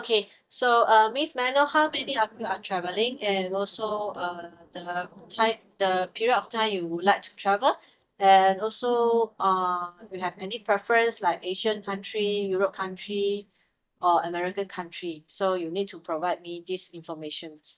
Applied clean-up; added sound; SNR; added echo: neural mask model DeepFilterNet 3.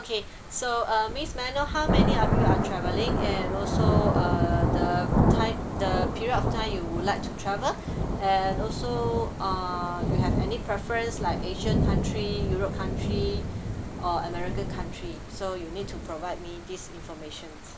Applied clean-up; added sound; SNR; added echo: none; Thunder / Rain; -4 dB; none.